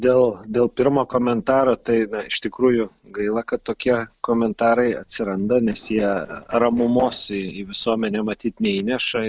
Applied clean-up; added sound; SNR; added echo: neural separator model SepFormer DNS4.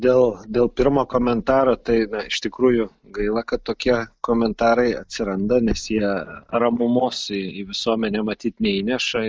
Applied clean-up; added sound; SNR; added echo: neural mask model DeepFilterNet 3.